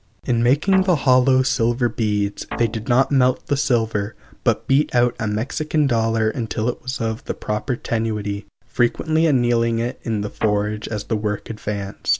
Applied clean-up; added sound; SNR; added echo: none; Guitar; 15 dB; none.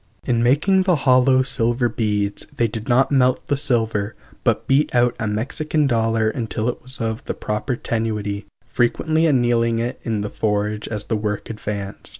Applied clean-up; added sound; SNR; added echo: none; none; none; none.